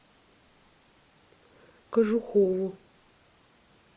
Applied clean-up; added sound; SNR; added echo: none; none; none; none.